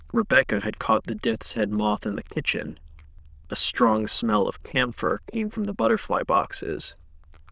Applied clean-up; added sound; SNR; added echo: neural diffusion model UNIVERSE++.